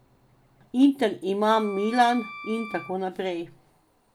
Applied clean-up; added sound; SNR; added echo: none; Wind instrument, woodwind instrument; 16 dB; none.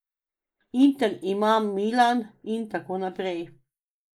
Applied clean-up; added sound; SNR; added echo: neural mask model Resemble Enhance denoiser.